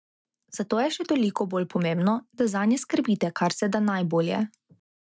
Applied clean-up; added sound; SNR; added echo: none; none; none; none.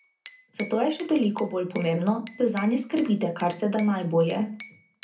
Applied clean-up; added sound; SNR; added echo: none; Glass / Bell; 18 dB; reverberation time 0.3 s.